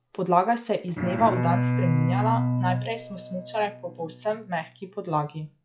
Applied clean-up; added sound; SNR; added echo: classical method log-MMSE.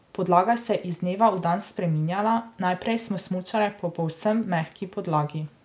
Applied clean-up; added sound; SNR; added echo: none; none; none; none.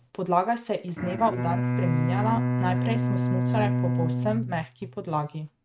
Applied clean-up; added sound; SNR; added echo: neural mask model RNNoise.